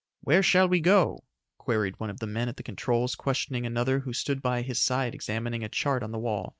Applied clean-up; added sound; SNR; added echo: none; none; none; none.